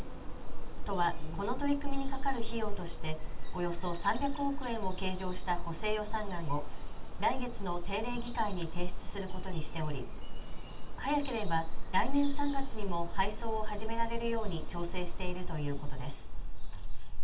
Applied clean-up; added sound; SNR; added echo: none; Bird vocalization, bird call, bird song; 14 dB; reverberation time 0.2 s.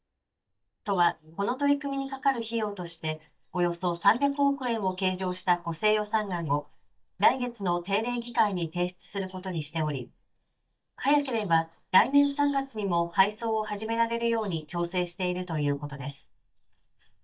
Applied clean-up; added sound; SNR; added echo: neural mask model DeepFilterNet 3.